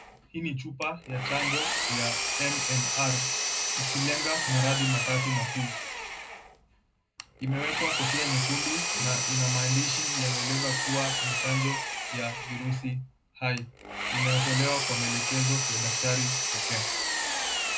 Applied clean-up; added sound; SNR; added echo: none; Engine; -1 dB; reverberation time 0.2 s.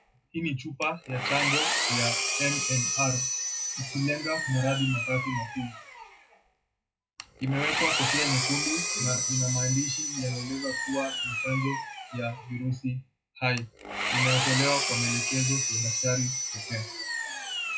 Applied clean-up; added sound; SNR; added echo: classical method WPE with log-MMSE.